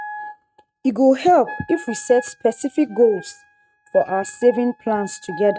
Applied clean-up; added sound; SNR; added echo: neural mask model RNNoise.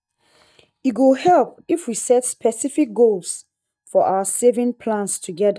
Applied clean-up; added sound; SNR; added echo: neural mask model DeepFilterNet 3.